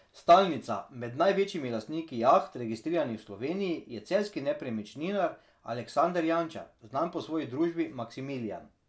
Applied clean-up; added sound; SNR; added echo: none; none; none; none.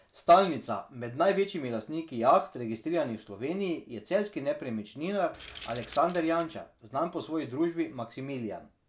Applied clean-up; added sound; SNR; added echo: none; Keys jangling; 13 dB; none.